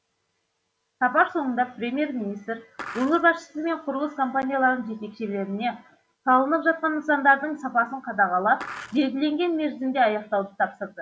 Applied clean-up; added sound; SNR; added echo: none; Skateboard; 13 dB; none.